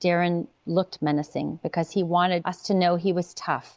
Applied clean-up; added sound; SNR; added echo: none; none; none; none.